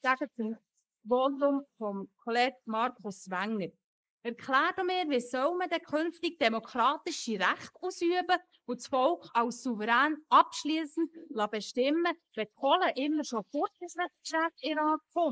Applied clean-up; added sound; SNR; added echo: neural mask model Resemble Enhance denoiser.